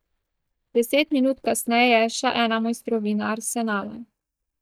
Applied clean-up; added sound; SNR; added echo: neural mask model DeepFilterNet 3.